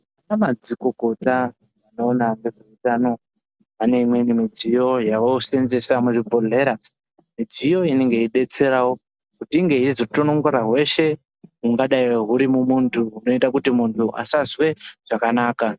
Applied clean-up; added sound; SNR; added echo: none; none; none; none.